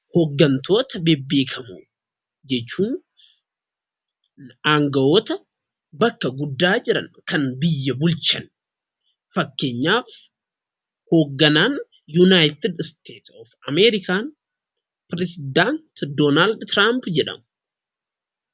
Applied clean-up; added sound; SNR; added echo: none; none; none; none.